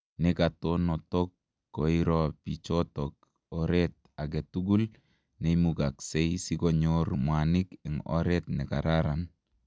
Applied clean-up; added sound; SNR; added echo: none; none; none; none.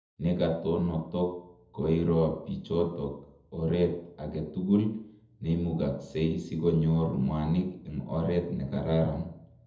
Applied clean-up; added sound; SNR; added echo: none; none; none; reverberation time 0.7 s.